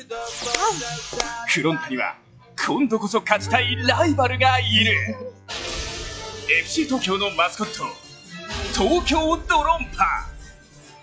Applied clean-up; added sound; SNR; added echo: classical method log-MMSE.